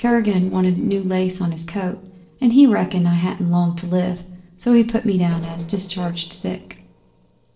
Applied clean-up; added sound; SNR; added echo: neural separator model SepFormer DNS4.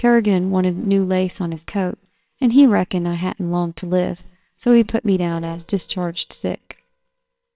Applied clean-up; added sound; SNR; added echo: neural separator model SepFormer WHAMR!.